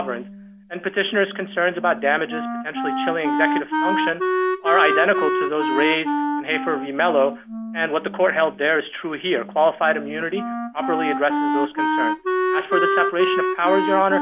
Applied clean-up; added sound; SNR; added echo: none; Wind instrument, woodwind instrument; 2 dB; none.